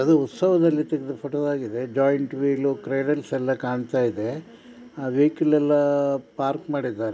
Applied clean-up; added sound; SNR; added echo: none; none; none; none.